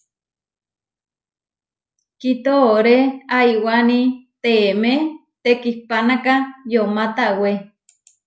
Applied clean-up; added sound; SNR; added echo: none; none; none; none.